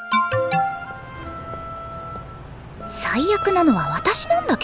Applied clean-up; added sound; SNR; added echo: none; Alarm; 1 dB; none.